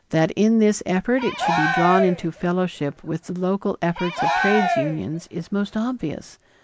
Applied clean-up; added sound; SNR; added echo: none; Cheering; 4 dB; none.